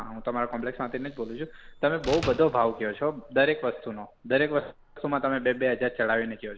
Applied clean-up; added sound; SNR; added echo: none; Slam; 17 dB; none.